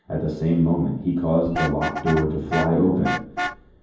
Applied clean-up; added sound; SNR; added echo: none; Vehicle horn, car horn, honking; 9 dB; reverberation time 0.9 s.